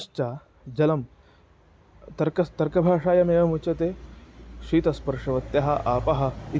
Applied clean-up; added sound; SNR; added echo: none; none; none; none.